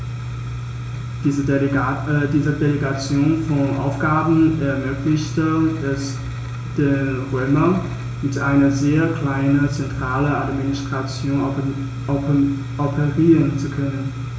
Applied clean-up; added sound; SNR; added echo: none; none; none; reverberation time 0.4 s.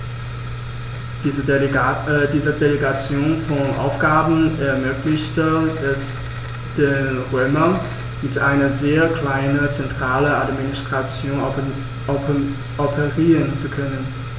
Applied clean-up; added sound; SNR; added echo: none; none; none; none.